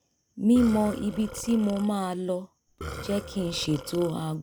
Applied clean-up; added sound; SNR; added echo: none; Burping, eructation; 13 dB; none.